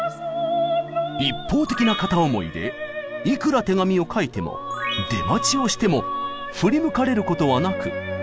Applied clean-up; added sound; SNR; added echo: none; none; none; none.